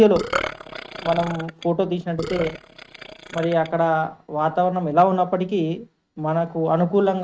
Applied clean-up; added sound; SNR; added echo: neural mask model RNNoise.